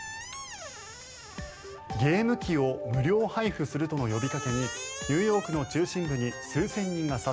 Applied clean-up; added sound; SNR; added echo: none; Squeak; 13 dB; none.